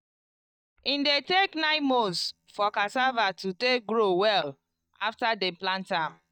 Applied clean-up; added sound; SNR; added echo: neural mask model DeepFilterNet 3.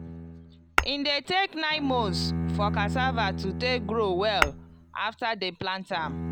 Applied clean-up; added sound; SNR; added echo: none; Bowed string instrument + Tap / Glass; 3 dB; none.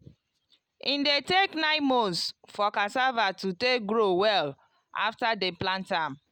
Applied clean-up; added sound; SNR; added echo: none; none; none; none.